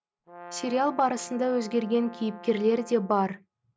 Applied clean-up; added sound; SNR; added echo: none; Brass instrument; 18 dB; none.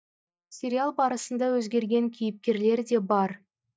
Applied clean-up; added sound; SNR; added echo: neural mask model DeepFilterNet 3.